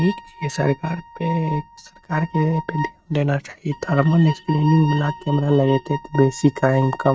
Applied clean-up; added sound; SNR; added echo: neural mask model RNNoise.